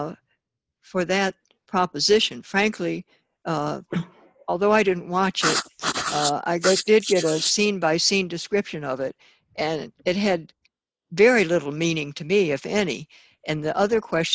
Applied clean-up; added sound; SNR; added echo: neural mask model Resemble Enhance denoiser.